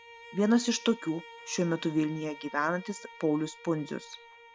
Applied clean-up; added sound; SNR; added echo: none; Bowed string instrument; 18 dB; none.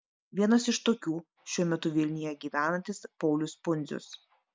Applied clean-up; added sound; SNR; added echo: none; none; none; none.